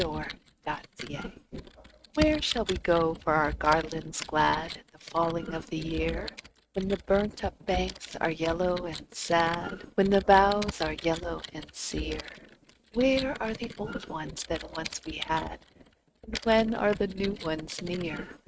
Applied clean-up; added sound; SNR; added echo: neural mask model RNNoise.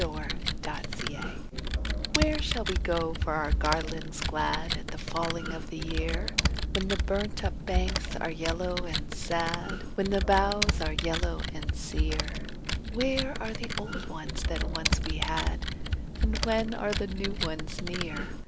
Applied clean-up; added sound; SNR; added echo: none; Computer keyboard; -3 dB; none.